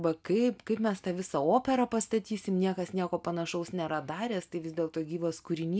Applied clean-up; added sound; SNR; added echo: none; none; none; none.